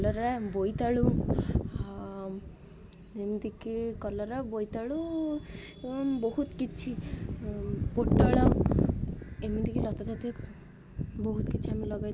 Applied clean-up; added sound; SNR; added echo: none; none; none; none.